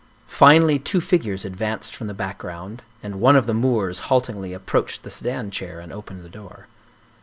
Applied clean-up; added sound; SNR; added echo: none; none; none; none.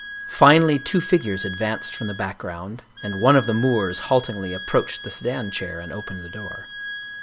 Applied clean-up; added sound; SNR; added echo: none; Wind instrument, woodwind instrument; 13 dB; none.